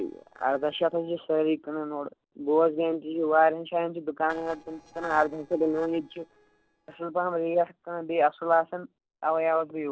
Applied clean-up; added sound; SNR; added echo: neural separator model SepFormer DNS4.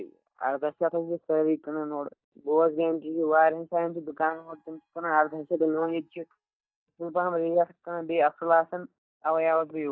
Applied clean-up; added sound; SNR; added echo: neural mask model DeepFilterNet 3.